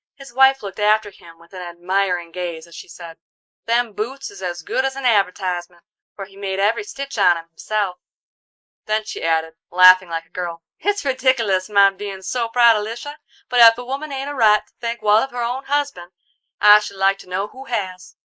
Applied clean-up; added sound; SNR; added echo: neural mask model Resemble Enhance denoiser.